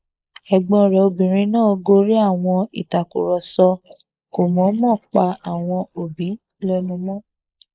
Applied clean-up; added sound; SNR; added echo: neural mask model Resemble Enhance denoiser.